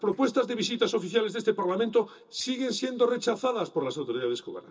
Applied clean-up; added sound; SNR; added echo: neural separator model SepFormer DNS4.